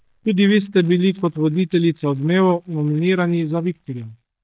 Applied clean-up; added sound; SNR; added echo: neural mask model DeepFilterNet 3.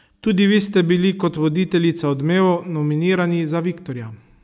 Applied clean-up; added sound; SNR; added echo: none; none; none; none.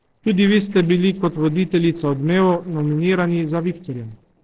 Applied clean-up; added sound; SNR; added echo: neural separator model SepFormer DNS4.